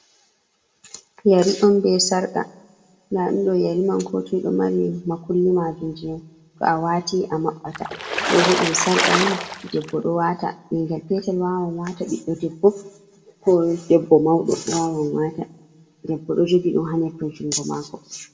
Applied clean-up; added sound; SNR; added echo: none; Water / Splash, splatter; 2 dB; reverberation time 0.4 s.